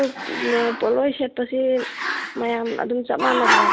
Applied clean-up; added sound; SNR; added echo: none; Growling; 2 dB; none.